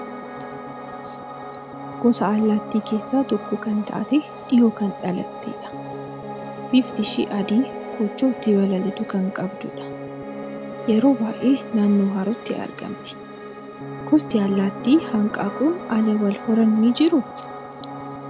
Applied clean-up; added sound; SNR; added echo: none; Piano; 11 dB; none.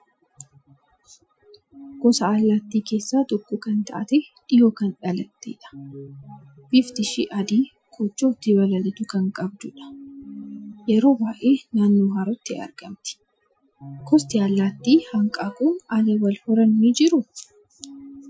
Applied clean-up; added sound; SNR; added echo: classical method Wiener filter.